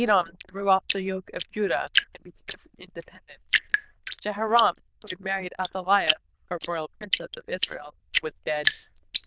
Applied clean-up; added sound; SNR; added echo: neural diffusion model UNIVERSE++.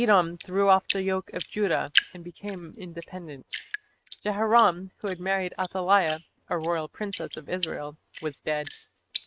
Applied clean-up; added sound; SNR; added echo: neural mask model RNNoise.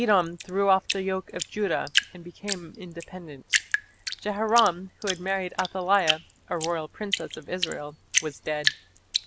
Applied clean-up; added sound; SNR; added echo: none; Drip; 4 dB; none.